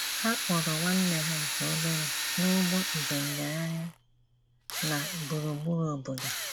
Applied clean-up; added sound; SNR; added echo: none; Drill; 2 dB; none.